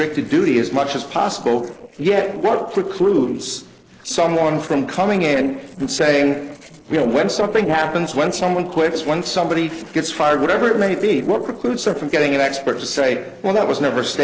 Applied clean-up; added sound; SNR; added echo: neural separator model SepFormer DNS4.